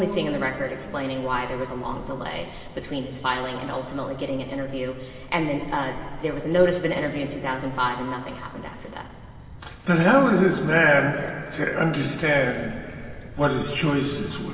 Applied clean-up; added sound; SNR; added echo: none; Cricket; 16 dB; reverberation time 2.5 s.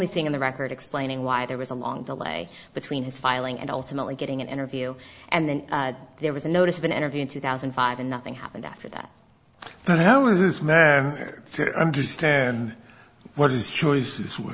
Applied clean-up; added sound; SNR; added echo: none; none; none; none.